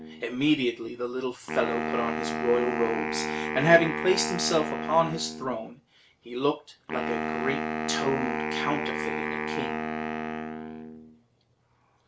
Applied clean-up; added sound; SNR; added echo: none; Wind instrument, woodwind instrument; 3 dB; none.